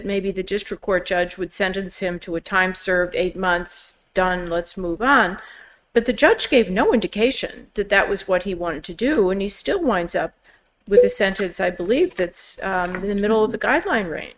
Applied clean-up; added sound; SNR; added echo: neural mask model RNNoise.